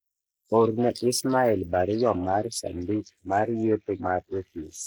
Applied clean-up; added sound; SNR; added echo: neural mask model Resemble Enhance denoiser.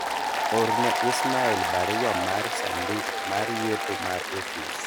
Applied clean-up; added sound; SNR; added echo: none; Applause; -3 dB; none.